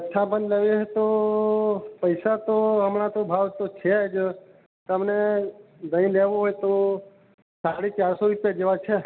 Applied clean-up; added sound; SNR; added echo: none; none; none; none.